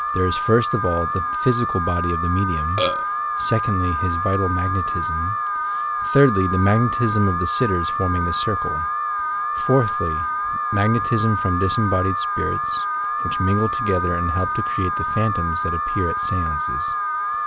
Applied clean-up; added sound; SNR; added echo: none; Alarm + Burping, eructation; 1 dB; none.